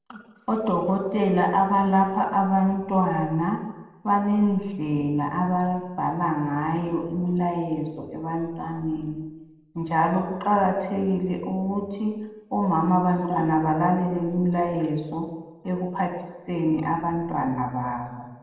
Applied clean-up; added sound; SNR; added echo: none; none; none; reverberation time 1.0 s.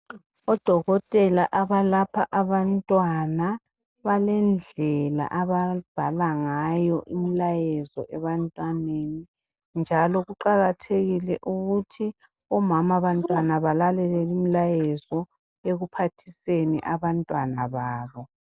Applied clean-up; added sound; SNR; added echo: none; none; none; none.